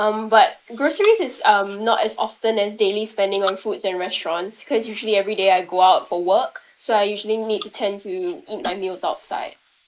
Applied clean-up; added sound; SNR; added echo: neural mask model Resemble Enhance denoiser.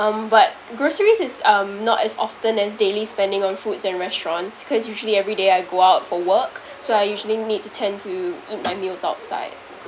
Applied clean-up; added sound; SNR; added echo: none; none; none; none.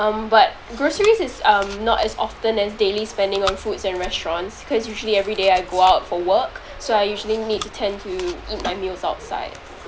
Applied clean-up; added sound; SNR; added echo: none; Chewing, mastication; 16 dB; none.